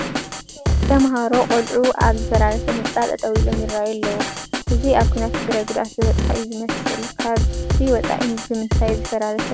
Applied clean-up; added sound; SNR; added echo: none; Drum kit; 0 dB; none.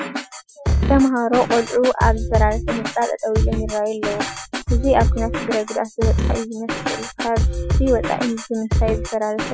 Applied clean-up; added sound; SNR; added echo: classical method Wiener filter.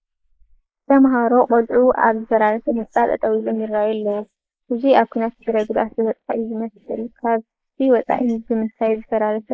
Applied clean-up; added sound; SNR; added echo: neural mask model Resemble Enhance denoiser.